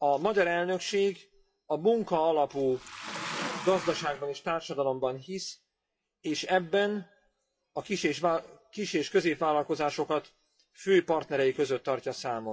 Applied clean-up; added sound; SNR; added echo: classical method WPE with log-MMSE.